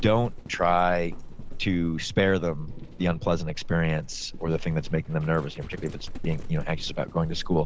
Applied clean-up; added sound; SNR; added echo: none; Livestock, farm animals, working animals; 7 dB; none.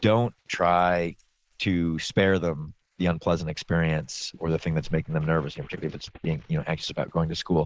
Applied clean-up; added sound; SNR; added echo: neural mask model Resemble Enhance denoiser.